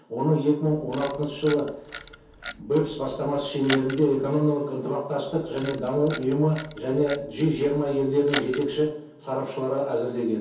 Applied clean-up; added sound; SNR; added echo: none; Camera; 10 dB; reverberation time 0.6 s.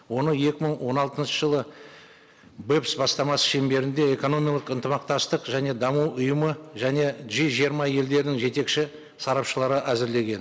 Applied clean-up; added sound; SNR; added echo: none; none; none; none.